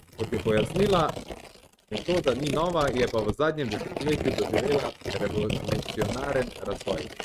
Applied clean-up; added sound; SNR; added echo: neural mask model RNNoise.